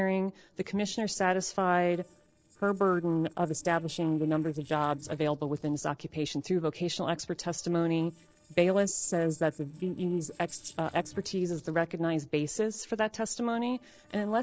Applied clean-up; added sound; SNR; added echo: neural separator model SepFormer DNS4.